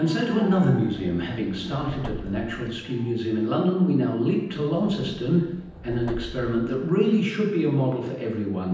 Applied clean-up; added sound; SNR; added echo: none; Subway, metro, underground; 17 dB; reverberation time 0.9 s.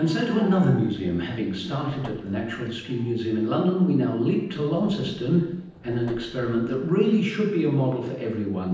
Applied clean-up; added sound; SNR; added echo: neural separator model SepFormer DNS4.